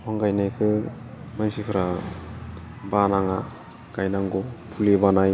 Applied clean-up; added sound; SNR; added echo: none; none; none; none.